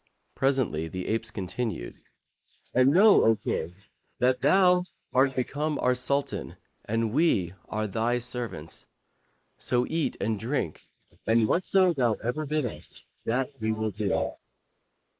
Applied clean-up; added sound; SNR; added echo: neural mask model Resemble Enhance denoiser.